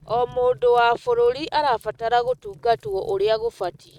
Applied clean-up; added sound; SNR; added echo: neural mask model RNNoise.